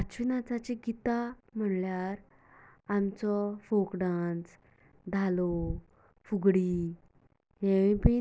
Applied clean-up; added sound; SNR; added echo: none; none; none; none.